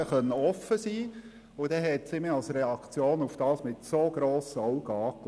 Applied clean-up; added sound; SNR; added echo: neural mask model Resemble Enhance denoiser.